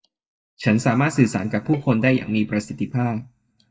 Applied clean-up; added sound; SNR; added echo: neural mask model DeepFilterNet 3.